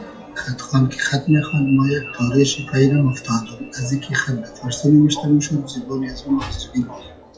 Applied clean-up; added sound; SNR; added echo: classical method WPE with log-MMSE.